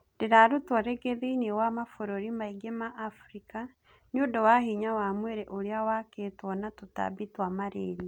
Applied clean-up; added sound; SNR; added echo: none; none; none; none.